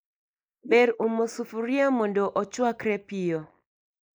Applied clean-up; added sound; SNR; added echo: neural mask model Resemble Enhance denoiser.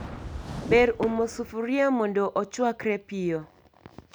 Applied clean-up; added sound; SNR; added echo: none; Whoosh, swoosh, swish / Fireworks; 13 dB; none.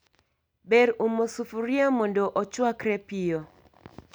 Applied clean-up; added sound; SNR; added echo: none; none; none; none.